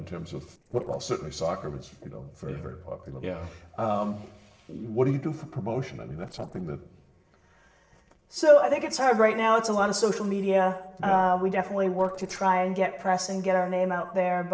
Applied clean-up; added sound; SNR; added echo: neural separator model SepFormer DNS4.